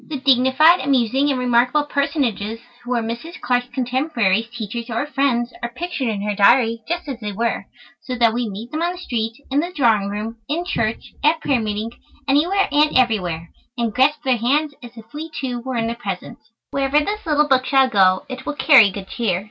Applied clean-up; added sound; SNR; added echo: none; none; none; none.